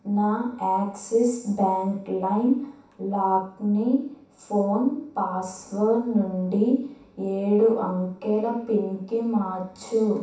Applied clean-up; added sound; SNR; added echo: none; none; none; reverberation time 0.7 s.